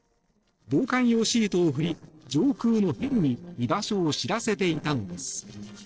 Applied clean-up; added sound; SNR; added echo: neural separator model SepFormer DNS4.